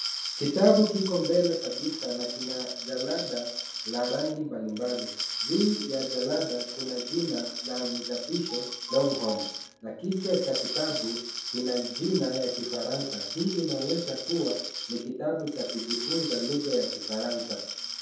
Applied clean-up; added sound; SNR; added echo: none; Glass; 6 dB; reverberation time 0.7 s.